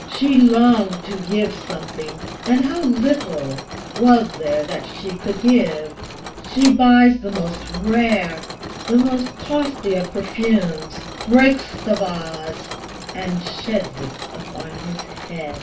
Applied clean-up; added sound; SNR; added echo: none; Mechanisms; 13 dB; reverberation time 0.2 s.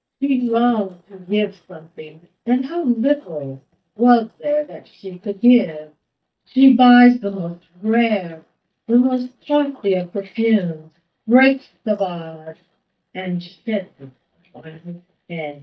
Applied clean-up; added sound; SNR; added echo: neural mask model DeepFilterNet 3.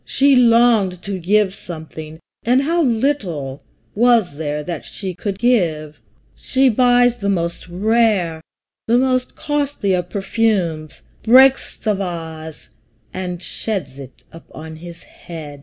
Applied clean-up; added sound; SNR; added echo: none; none; none; none.